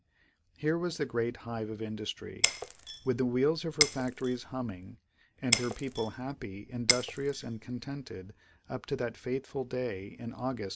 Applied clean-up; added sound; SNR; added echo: none; Shatter; 0 dB; none.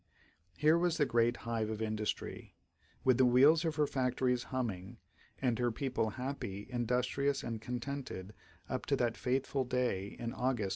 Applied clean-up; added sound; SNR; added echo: none; none; none; none.